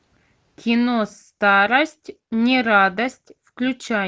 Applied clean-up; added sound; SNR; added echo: none; none; none; none.